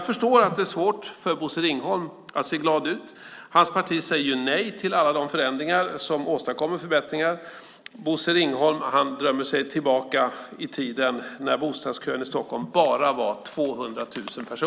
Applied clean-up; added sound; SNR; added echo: none; none; none; none.